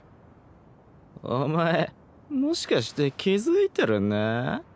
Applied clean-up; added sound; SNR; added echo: none; none; none; none.